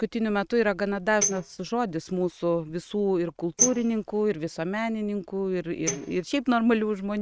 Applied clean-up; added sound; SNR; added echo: neural mask model RNNoise.